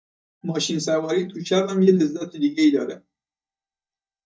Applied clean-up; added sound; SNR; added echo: neural mask model DeepFilterNet 3.